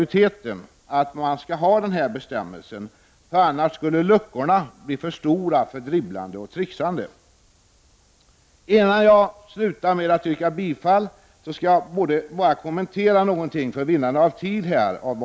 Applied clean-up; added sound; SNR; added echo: none; none; none; none.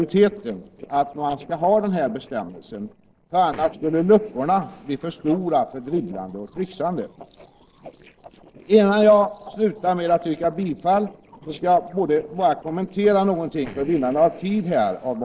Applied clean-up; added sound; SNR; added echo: neural separator model SepFormer DNS4.